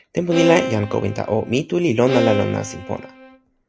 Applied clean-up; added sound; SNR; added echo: none; Bowed string instrument; 7 dB; none.